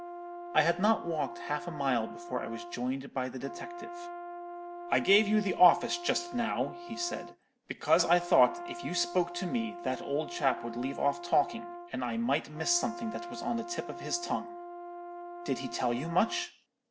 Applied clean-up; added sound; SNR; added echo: none; Brass instrument; 11 dB; none.